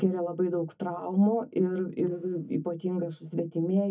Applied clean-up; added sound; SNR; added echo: neural mask model DeepFilterNet 3.